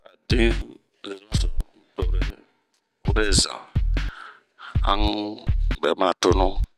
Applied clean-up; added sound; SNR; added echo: none; Scratching (performance technique); -2 dB; none.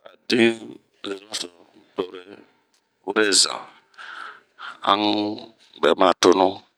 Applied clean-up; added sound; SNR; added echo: none; none; none; none.